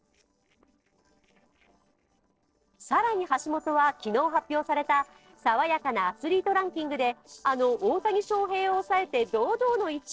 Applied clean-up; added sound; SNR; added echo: neural separator model SepFormer DNS4.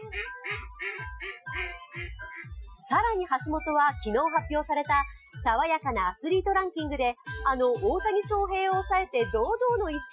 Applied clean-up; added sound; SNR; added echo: classical method Wiener filter.